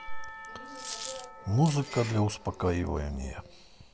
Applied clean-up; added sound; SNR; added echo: none; Church bell / Percussion + Coin (dropping); 15 dB; none.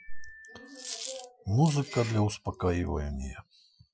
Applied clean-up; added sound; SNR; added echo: classical method Wiener filter.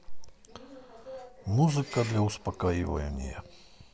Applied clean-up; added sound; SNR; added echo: none; none; none; none.